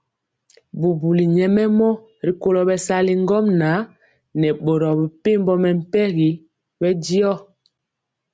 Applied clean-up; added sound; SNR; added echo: none; none; none; none.